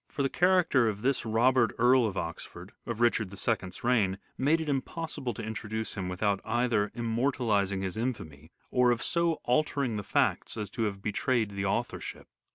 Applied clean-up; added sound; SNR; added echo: none; none; none; none.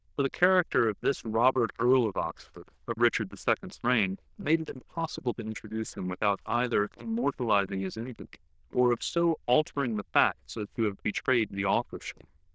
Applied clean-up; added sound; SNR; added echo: neural diffusion model UNIVERSE++.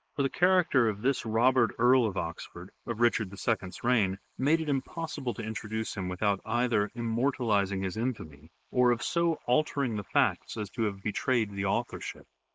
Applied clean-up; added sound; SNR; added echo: neural mask model Resemble Enhance denoiser.